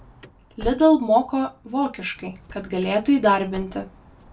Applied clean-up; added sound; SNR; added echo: none; Car; 19 dB; reverberation time 0.2 s.